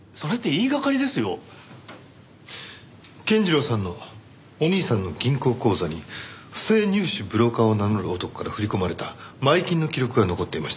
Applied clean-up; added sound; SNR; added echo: none; none; none; none.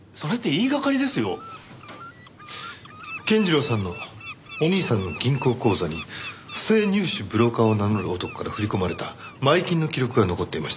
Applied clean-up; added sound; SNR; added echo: none; Bird; 18 dB; none.